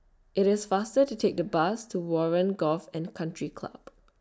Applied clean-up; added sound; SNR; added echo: none; none; none; none.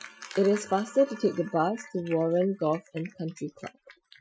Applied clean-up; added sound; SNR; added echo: classical method Wiener filter.